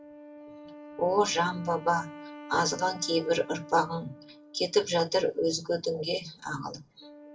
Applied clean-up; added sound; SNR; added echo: none; Wind instrument, woodwind instrument; 17 dB; reverberation time 0.2 s.